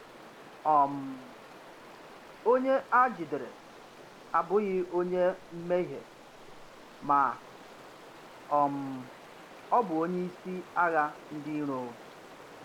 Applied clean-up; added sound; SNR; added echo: none; Stream; 18 dB; none.